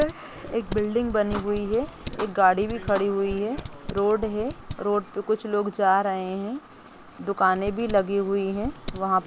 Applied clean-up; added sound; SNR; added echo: none; Typing; 12 dB; none.